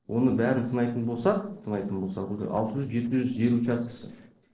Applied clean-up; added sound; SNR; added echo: neural separator model SepFormer DNS4.